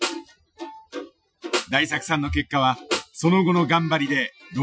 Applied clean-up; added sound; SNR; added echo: classical method Wiener filter.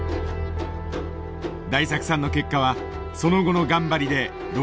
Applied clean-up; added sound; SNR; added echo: none; none; none; none.